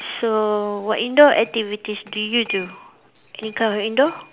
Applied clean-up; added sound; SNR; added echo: none; Coin (dropping); 19 dB; none.